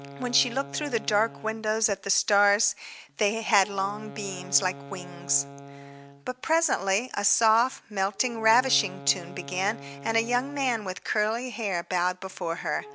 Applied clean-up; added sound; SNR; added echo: none; Wind instrument, woodwind instrument; 17 dB; none.